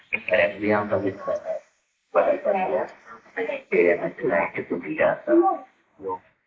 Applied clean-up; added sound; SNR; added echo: neural mask model Resemble Enhance denoiser.